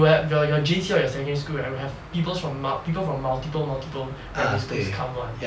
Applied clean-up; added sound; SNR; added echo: none; none; none; none.